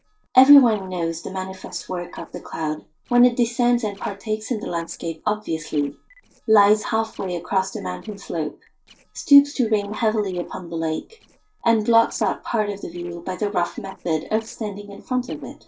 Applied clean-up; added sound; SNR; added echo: neural separator model SepFormer DNS4.